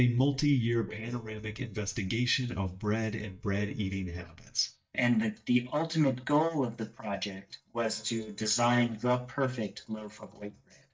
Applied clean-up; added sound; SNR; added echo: neural mask model DeepFilterNet 3.